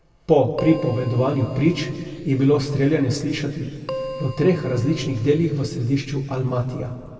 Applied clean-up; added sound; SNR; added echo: none; Keyboard (musical); 15 dB; reverberation time 1.9 s.